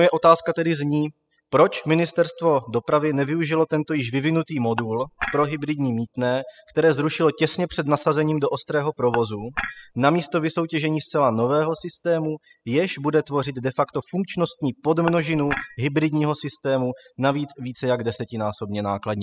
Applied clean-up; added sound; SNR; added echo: classical method spectral subtraction.